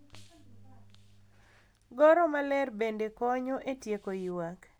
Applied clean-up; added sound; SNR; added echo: none; none; none; none.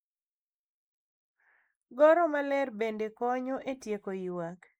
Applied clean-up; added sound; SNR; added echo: neural mask model Resemble Enhance denoiser.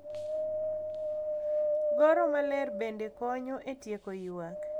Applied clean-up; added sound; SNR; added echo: none; Wind; 0 dB; none.